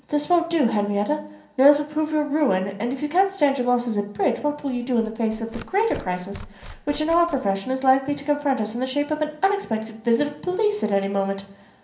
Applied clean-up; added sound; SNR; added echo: none; Tearing; 18 dB; reverberation time 0.6 s.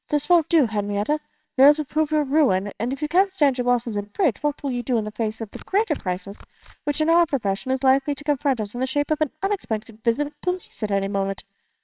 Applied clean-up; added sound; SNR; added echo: neural separator model SepFormer WHAMR!.